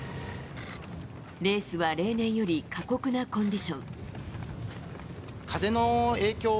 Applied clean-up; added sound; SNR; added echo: none; none; none; none.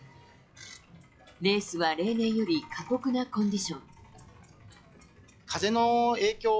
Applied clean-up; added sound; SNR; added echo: classical method log-MMSE.